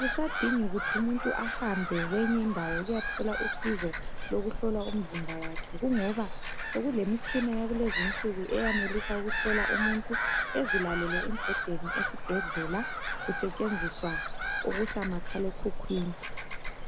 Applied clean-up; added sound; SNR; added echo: none; Gull, seagull / Bird vocalization, bird call, bird song; 0 dB; none.